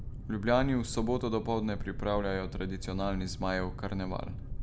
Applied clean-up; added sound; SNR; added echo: none; Boat, Water vehicle; 6 dB; none.